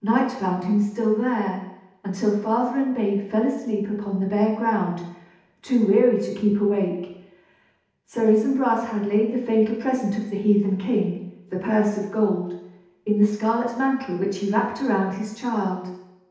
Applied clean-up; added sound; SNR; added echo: none; none; none; reverberation time 0.8 s.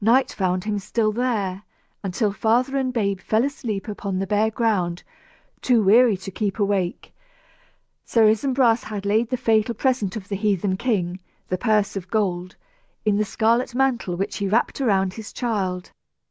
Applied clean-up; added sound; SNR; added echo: none; none; none; none.